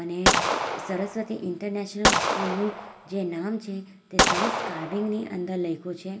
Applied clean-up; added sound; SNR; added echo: none; Gunshot, gunfire; -4 dB; reverberation time 2.7 s.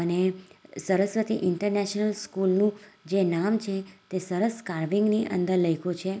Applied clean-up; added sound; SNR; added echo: none; none; none; none.